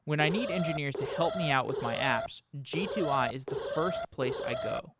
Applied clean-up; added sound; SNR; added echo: none; Alarm; 3 dB; none.